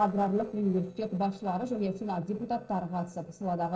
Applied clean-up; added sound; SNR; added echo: neural separator model SepFormer DNS4.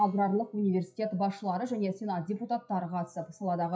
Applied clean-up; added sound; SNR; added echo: classical method WPE with log-MMSE.